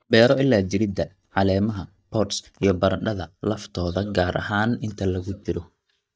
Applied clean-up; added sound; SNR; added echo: neural mask model DeepFilterNet 3.